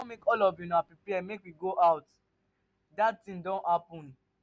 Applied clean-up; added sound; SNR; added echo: none; none; none; none.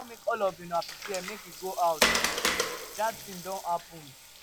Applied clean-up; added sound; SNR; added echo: none; Water; 0 dB; none.